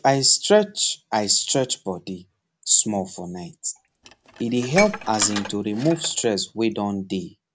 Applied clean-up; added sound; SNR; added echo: none; Dishes, pots, and pans; 10 dB; none.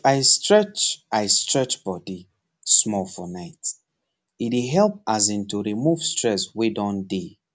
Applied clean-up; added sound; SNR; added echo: none; none; none; none.